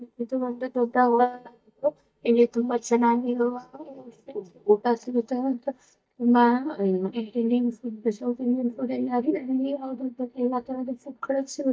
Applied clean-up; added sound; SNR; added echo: neural mask model DeepFilterNet 3.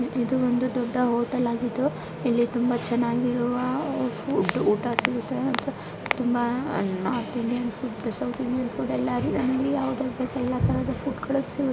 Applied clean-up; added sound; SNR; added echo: none; none; none; none.